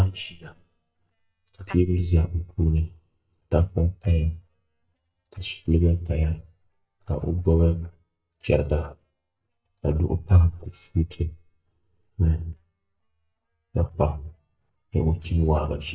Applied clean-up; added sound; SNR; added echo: neural mask model DeepFilterNet 3.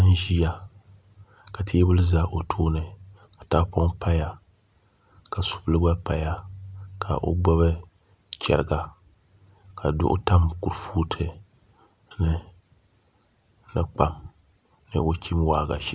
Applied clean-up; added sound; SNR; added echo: none; none; none; none.